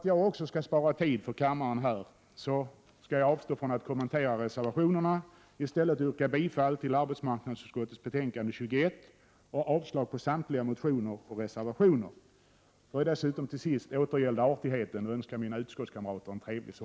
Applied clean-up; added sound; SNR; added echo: none; none; none; none.